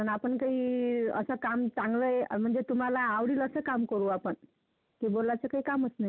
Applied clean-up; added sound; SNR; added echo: none; none; none; none.